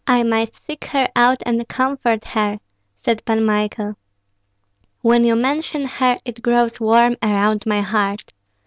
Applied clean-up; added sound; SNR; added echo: none; none; none; none.